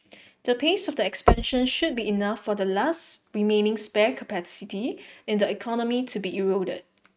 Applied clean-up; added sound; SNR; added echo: neural mask model RNNoise.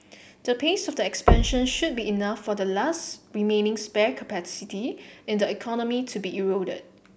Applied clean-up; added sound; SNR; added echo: none; Knock; 1 dB; none.